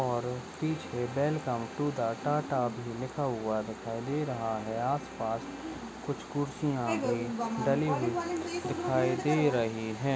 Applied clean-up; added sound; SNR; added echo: none; Wind instrument, woodwind instrument; 20 dB; none.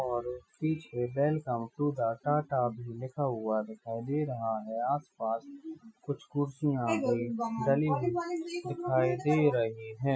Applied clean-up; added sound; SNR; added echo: classical method Wiener filter.